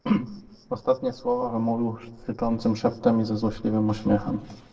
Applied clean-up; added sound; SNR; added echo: neural separator model SepFormer DNS4.